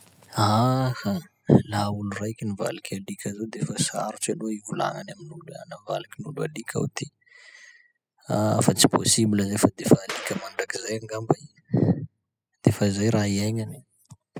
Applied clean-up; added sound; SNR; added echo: classical method spectral subtraction.